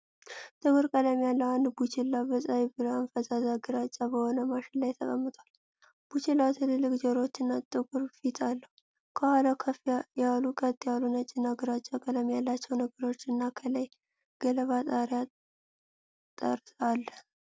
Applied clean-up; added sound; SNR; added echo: none; none; none; none.